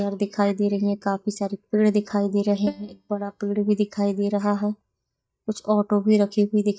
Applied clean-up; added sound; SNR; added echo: neural mask model DeepFilterNet 3.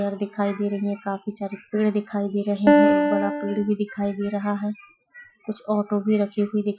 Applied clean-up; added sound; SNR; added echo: classical method Wiener filter.